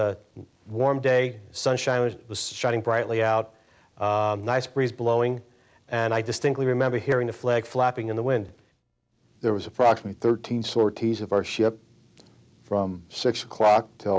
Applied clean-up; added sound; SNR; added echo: none; none; none; none.